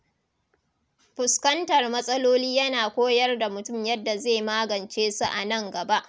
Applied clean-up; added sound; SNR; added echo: none; none; none; none.